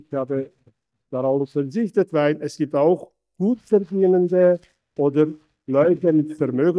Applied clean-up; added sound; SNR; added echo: neural mask model DeepFilterNet 3.